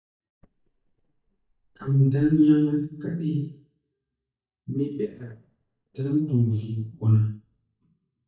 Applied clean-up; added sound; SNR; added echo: neural mask model DeepFilterNet 3.